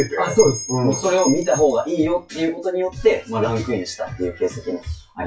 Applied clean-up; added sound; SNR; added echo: classical method WPE with log-MMSE.